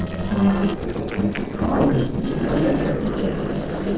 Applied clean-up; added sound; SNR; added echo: neural separator model SepFormer DNS4.